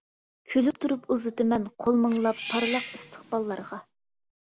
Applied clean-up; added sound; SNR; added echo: none; Cat; 11 dB; none.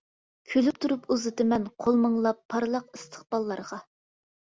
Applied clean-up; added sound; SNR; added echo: none; none; none; none.